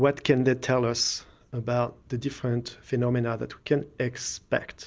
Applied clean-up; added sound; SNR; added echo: none; none; none; none.